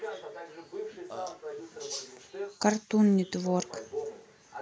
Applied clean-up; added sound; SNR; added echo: neural mask model Resemble Enhance denoiser.